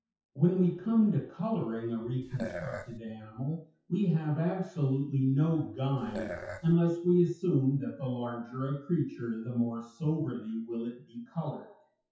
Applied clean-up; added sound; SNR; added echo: classical method WPE with log-MMSE.